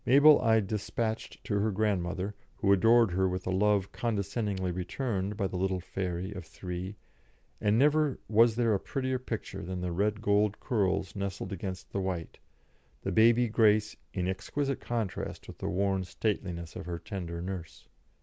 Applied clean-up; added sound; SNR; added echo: none; none; none; none.